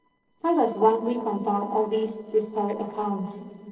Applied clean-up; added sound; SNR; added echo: neural separator model SepFormer DNS4.